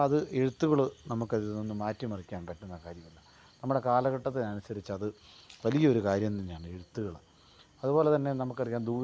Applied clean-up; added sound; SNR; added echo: none; none; none; none.